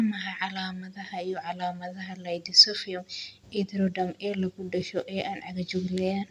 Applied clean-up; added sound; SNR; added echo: none; none; none; none.